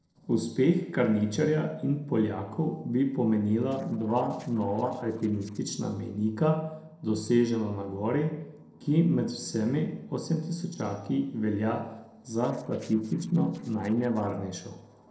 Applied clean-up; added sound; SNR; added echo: neural separator model SepFormer DNS4.